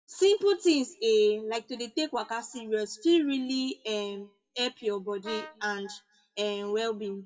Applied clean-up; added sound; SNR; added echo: classical method WPE with log-MMSE.